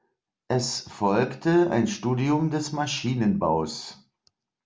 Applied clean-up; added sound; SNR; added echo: none; none; none; none.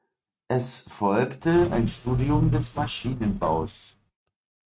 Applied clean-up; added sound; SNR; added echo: neural mask model RNNoise.